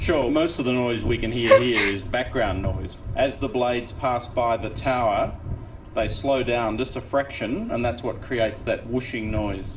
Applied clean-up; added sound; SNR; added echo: none; Gasp; 0 dB; reverberation time 1.3 s.